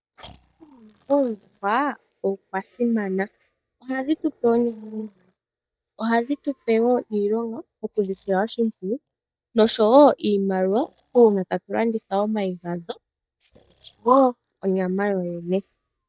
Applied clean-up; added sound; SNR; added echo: neural mask model DeepFilterNet 3.